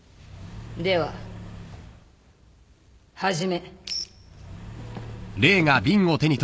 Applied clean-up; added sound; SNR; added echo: none; Accelerating, revving, vroom / Car; 14 dB; none.